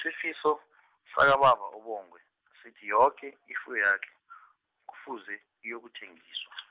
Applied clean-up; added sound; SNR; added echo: none; none; none; none.